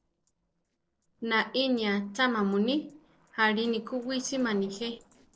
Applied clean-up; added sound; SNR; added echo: neural separator model SepFormer DNS4.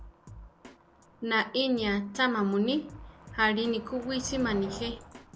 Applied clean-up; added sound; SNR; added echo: none; Drum kit + Motor vehicle (road); 16 dB; none.